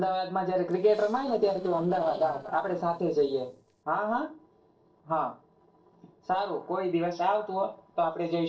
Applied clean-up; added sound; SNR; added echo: neural separator model SepFormer DNS4.